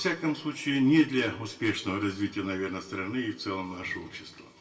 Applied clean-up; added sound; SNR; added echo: none; none; none; reverberation time 0.2 s.